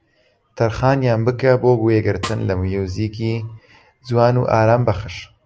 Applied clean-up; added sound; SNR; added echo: none; Snare drum; 16 dB; none.